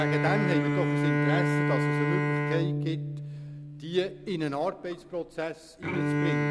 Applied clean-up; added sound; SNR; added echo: none; Bowed string instrument; -4 dB; none.